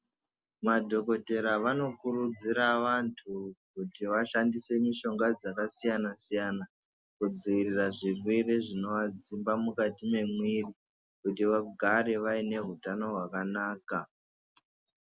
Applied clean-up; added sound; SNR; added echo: none; none; none; none.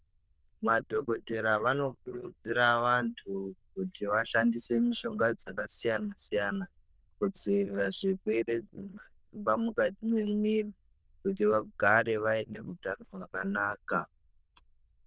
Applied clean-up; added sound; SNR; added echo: neural diffusion model UNIVERSE++.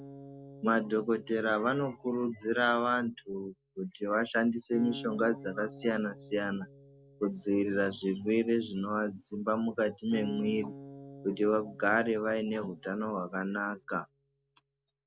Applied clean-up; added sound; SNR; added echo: none; Acoustic guitar; 18 dB; none.